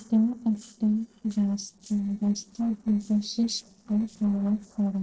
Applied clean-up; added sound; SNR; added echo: neural separator model SepFormer DNS4.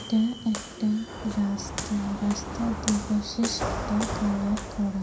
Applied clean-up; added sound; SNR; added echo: none; Walk, footsteps; 6 dB; reverberation time 0.3 s.